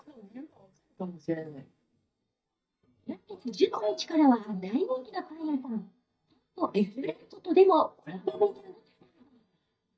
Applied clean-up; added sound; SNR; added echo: neural mask model DeepFilterNet 3.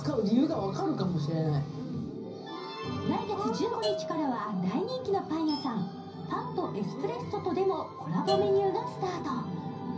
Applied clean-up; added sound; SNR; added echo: none; Bell / Percussion; 13 dB; reverberation time 0.5 s.